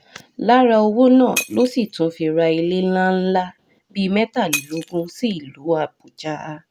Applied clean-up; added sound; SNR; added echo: none; Shatter; 16 dB; none.